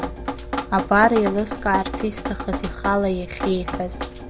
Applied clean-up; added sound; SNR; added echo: none; Drip; 6 dB; none.